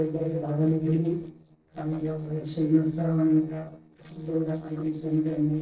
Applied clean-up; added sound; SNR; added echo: neural separator model SepFormer DNS4.